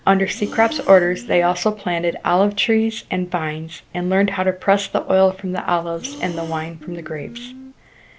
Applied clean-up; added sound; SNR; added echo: none; Guitar + Breathing; 16 dB; none.